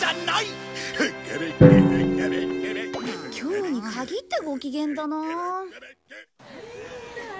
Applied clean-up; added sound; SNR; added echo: none; Drum; -5 dB; none.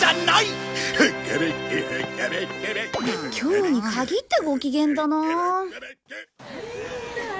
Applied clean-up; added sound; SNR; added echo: none; none; none; none.